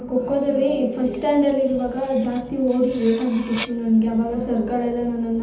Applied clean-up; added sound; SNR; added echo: none; Cutlery, silverware; 19 dB; reverberation time 0.6 s.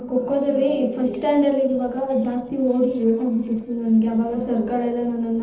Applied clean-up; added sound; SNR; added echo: neural separator model SepFormer DNS4.